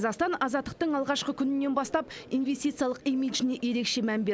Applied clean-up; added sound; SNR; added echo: none; none; none; none.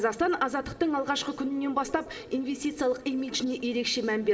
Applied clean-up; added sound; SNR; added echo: none; none; none; reverberation time 1.2 s.